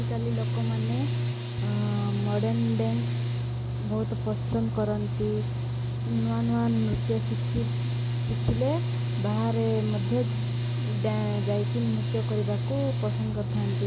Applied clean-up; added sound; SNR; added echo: none; Mechanical fan / Engine; -3 dB; none.